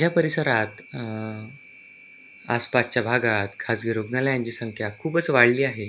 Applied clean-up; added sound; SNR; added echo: none; none; none; none.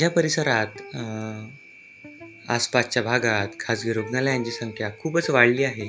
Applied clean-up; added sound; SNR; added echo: none; Electric guitar; 18 dB; none.